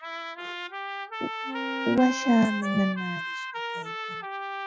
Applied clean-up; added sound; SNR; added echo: classical method Wiener filter.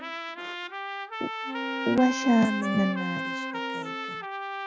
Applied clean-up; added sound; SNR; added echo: none; Trumpet + Wind instrument, woodwind instrument; 4 dB; none.